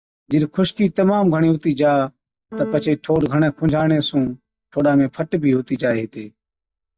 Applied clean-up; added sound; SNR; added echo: neural mask model DeepFilterNet 3.